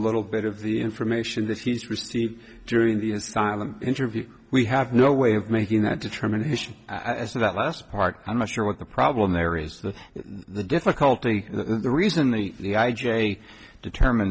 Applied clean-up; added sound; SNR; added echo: none; none; none; none.